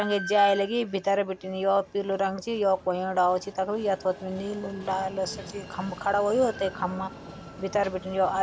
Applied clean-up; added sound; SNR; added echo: none; Train; 15 dB; none.